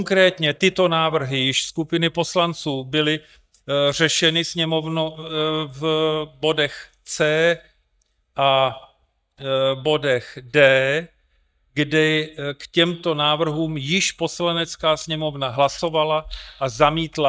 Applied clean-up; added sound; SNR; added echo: neural mask model DeepFilterNet 3.